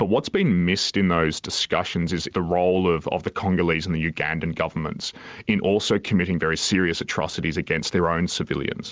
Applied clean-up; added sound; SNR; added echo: none; none; none; none.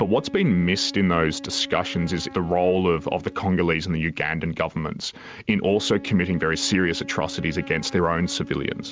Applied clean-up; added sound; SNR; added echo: none; Wind instrument, woodwind instrument; 17 dB; none.